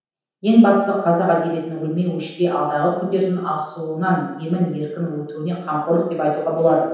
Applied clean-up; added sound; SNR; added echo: none; none; none; reverberation time 0.9 s.